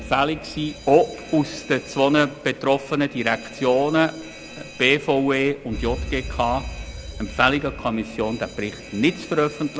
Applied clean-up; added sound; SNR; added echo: none; Alarm; 14 dB; none.